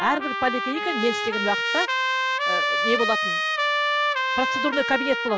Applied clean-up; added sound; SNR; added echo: none; Trumpet; -3 dB; none.